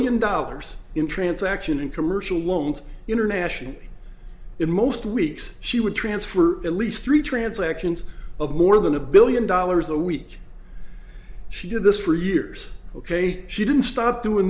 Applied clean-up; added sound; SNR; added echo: none; none; none; none.